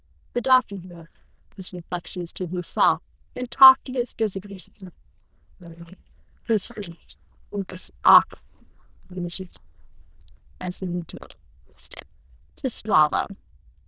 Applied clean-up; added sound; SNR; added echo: neural diffusion model UNIVERSE++.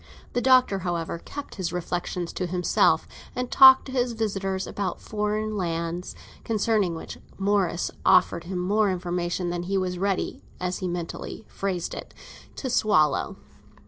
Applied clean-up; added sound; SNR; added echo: none; none; none; none.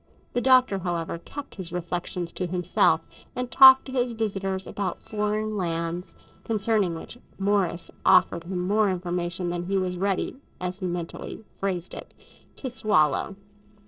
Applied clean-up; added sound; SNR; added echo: neural separator model SepFormer DNS4.